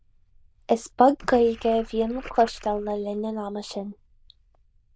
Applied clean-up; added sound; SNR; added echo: neural diffusion model UNIVERSE++.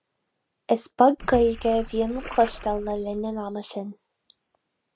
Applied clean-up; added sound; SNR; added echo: none; Splash, splatter; 13 dB; none.